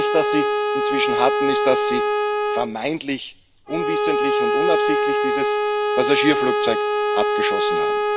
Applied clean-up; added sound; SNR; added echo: none; Bowed string instrument; -4 dB; none.